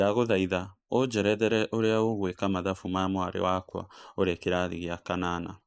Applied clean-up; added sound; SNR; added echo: neural mask model Resemble Enhance denoiser.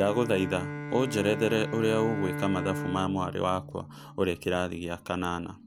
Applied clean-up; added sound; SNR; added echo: none; Bowed string instrument; 8 dB; none.